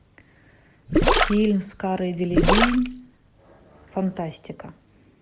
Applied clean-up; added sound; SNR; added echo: none; Gurgling; -5 dB; none.